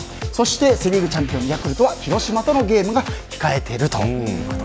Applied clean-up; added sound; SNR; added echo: none; none; none; none.